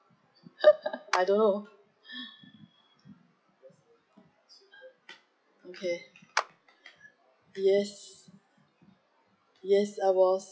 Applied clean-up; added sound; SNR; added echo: classical method log-MMSE.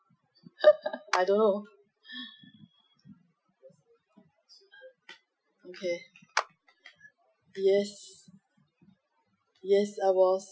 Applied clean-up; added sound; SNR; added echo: classical method Wiener filter.